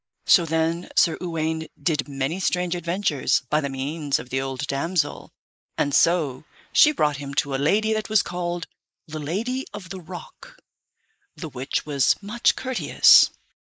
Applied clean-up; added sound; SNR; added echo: neural mask model Resemble Enhance denoiser.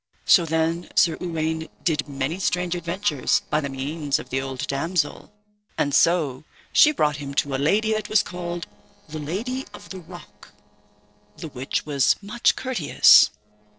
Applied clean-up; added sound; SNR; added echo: neural separator model SepFormer DNS4.